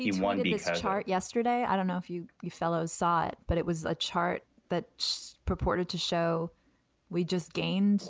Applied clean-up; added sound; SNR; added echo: none; none; none; none.